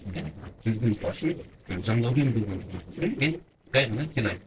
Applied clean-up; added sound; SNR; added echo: neural separator model SepFormer DNS4.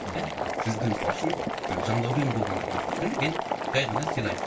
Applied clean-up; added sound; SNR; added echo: none; Boiling; 0 dB; reverberation time 0.2 s.